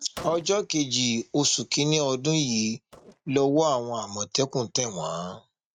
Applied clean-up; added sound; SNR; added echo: neural mask model RNNoise.